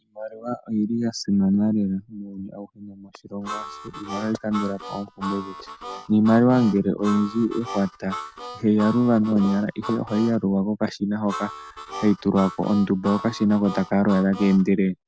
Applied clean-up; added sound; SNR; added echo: none; Harmonica; 13 dB; none.